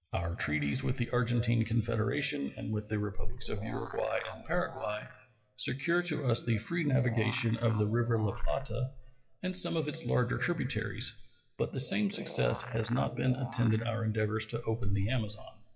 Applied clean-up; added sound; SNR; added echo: classical method WPE with log-MMSE.